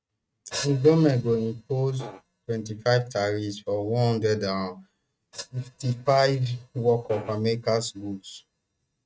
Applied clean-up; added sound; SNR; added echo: neural mask model RNNoise.